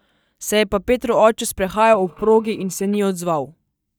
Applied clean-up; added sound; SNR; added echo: neural mask model DeepFilterNet 3.